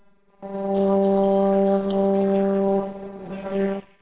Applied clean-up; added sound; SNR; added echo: neural separator model SepFormer WHAMR!.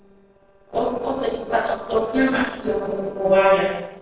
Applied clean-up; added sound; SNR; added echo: neural separator model SepFormer DNS4.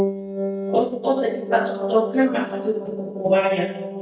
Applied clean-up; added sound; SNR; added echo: neural mask model DeepFilterNet 3.